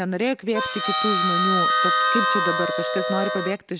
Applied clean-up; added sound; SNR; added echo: none; Harmonica; -4 dB; none.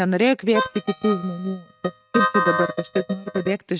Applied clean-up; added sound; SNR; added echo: neural mask model RNNoise.